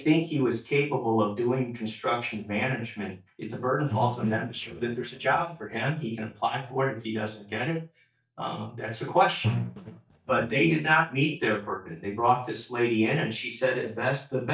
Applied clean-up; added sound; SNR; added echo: neural mask model DeepFilterNet 3.